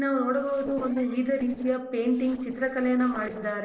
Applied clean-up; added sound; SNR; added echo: neural separator model SepFormer DNS4.